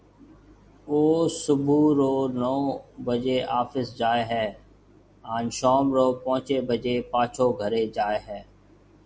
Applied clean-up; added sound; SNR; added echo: none; none; none; none.